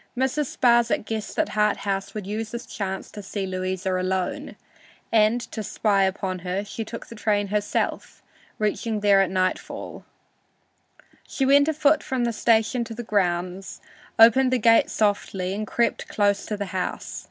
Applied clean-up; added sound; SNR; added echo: none; none; none; none.